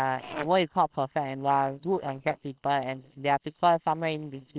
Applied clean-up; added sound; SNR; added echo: neural separator model SepFormer WHAMR!.